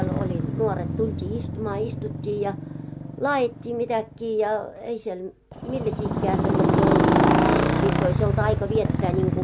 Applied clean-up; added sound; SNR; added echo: none; Motorcycle; -3 dB; none.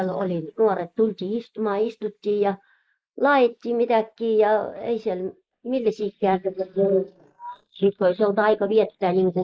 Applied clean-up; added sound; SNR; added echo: neural mask model Resemble Enhance denoiser.